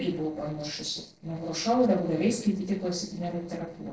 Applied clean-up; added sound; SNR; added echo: neural separator model SepFormer DNS4.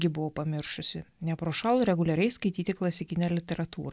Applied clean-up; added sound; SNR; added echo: none; none; none; none.